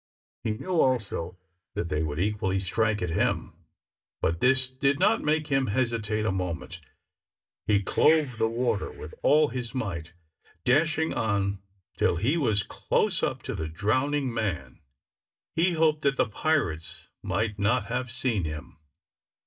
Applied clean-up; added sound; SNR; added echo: neural mask model DeepFilterNet 3.